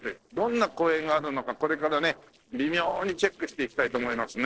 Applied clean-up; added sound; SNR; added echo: neural separator model SepFormer DNS4.